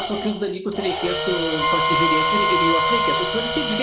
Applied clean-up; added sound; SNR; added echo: none; Tools + Wind instrument, woodwind instrument; -3 dB; none.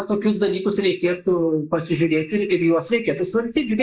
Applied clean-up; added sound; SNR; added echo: neural mask model Resemble Enhance denoiser.